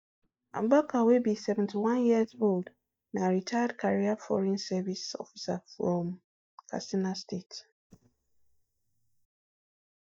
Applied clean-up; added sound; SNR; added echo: neural mask model DeepFilterNet 3.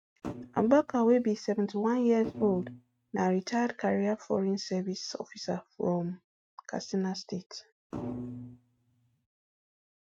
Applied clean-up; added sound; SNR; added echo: neural mask model RNNoise.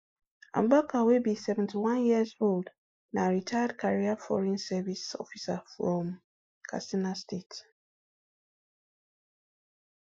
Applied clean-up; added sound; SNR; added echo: neural mask model Resemble Enhance denoiser.